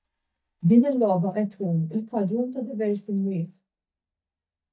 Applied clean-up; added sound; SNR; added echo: neural mask model DeepFilterNet 3.